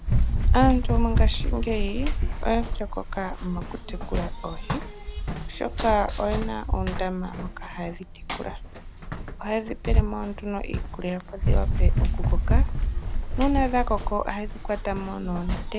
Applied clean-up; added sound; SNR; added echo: none; Run; -4 dB; none.